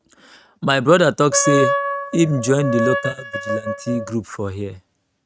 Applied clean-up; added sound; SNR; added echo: neural mask model RNNoise.